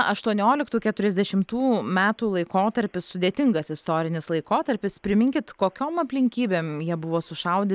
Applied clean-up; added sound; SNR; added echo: none; none; none; none.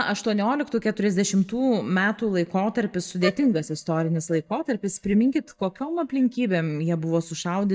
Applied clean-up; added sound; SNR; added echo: neural mask model DeepFilterNet 3.